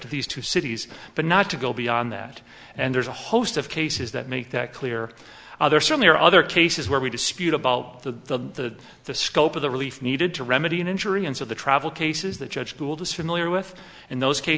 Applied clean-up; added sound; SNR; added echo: none; none; none; none.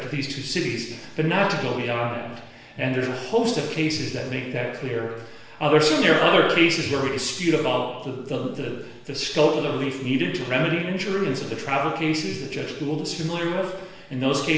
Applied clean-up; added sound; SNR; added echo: none; none; none; reverberation time 1.0 s.